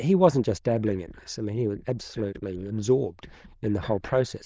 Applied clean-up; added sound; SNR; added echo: neural diffusion model UNIVERSE++.